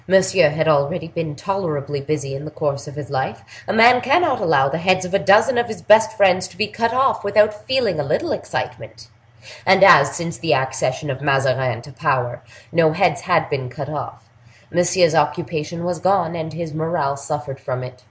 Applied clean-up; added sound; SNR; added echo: none; none; none; none.